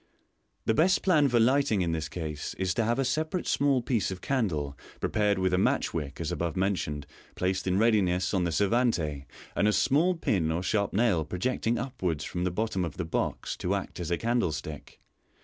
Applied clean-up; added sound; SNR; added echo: none; none; none; none.